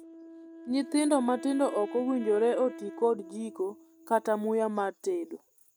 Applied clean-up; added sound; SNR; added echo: neural mask model RNNoise.